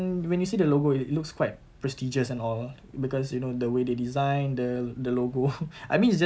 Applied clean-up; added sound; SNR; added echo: none; none; none; none.